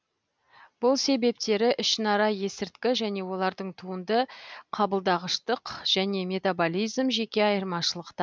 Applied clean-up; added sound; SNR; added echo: none; none; none; none.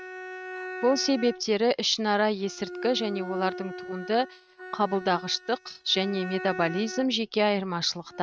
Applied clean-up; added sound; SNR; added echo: neural mask model RNNoise.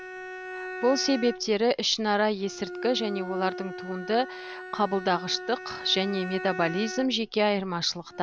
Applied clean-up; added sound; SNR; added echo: none; Bowed string instrument; 11 dB; none.